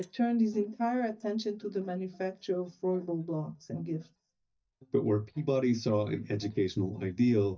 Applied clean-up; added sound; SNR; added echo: neural mask model DeepFilterNet 3.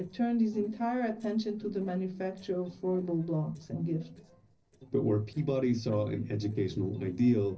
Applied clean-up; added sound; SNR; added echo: neural separator model SepFormer DNS4.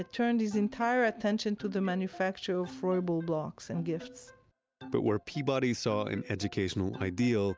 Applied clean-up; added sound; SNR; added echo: none; none; none; none.